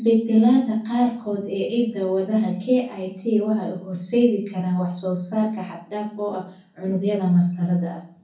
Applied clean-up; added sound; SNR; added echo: none; none; none; reverberation time 0.6 s.